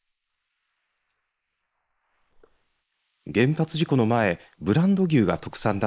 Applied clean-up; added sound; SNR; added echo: neural mask model Resemble Enhance denoiser.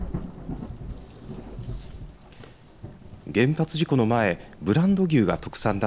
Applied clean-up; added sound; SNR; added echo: none; Thunder / Rain; 12 dB; none.